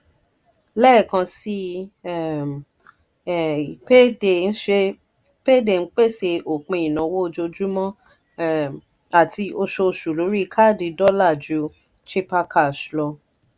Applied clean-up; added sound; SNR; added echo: none; none; none; none.